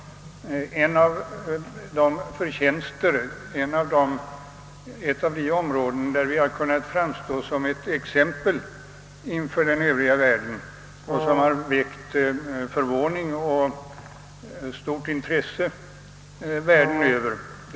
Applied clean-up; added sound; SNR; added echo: none; Brass instrument; 5 dB; none.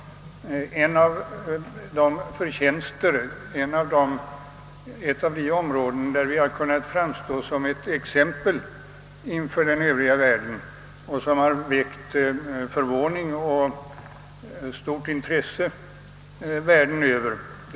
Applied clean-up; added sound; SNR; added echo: none; none; none; none.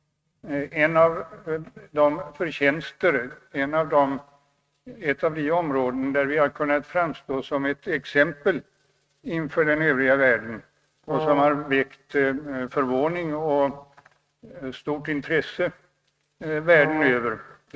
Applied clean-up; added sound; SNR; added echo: neural mask model RNNoise.